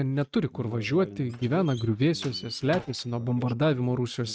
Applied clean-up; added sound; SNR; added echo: neural mask model RNNoise.